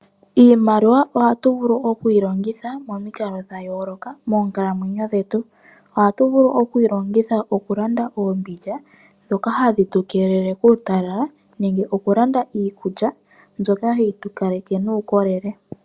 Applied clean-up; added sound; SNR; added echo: none; none; none; none.